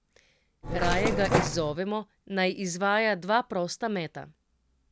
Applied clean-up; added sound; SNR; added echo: none; Mechanisms; -2 dB; none.